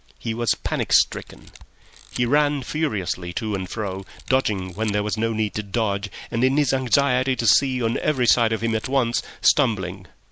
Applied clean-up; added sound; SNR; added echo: none; Camera; 20 dB; none.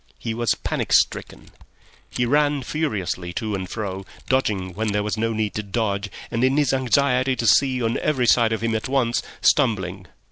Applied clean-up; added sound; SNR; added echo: neural separator model SepFormer DNS4.